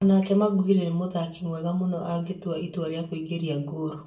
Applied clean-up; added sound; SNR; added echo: none; none; none; reverberation time 0.3 s.